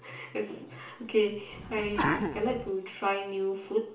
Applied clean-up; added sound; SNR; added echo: none; Sneeze; 0 dB; reverberation time 0.7 s.